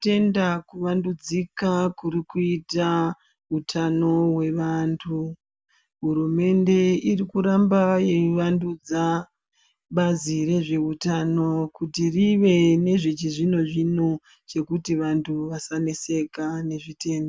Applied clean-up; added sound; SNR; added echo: none; none; none; none.